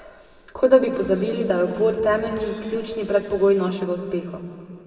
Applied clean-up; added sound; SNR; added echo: none; Drum kit; 20 dB; reverberation time 1.9 s.